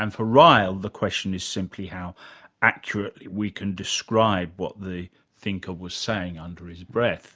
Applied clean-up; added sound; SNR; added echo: none; none; none; none.